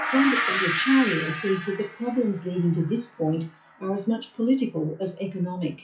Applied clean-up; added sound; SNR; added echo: classical method WPE with log-MMSE.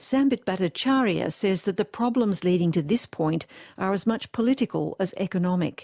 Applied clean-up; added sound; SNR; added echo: none; none; none; none.